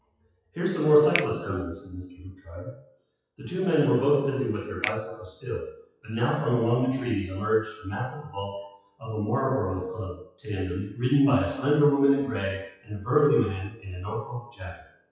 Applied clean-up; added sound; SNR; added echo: classical method WPE with log-MMSE.